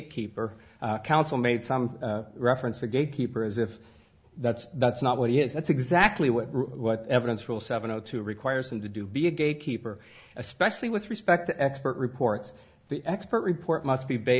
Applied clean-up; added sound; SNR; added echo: none; none; none; none.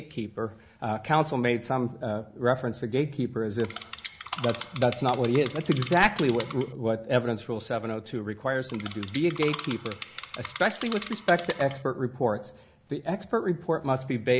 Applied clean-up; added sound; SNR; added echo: none; Insect; 7 dB; none.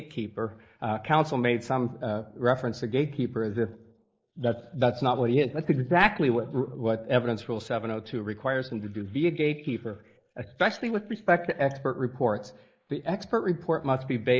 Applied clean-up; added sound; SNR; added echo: neural mask model Resemble Enhance denoiser.